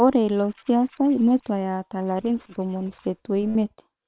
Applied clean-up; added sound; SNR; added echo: neural separator model SepFormer WHAM!.